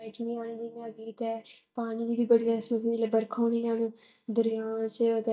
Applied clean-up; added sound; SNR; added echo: neural mask model DeepFilterNet 3.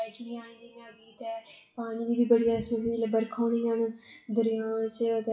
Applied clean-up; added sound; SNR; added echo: classical method WPE with log-MMSE.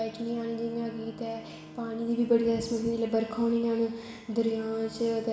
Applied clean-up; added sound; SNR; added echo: none; Bowed string instrument; 20 dB; reverberation time 0.9 s.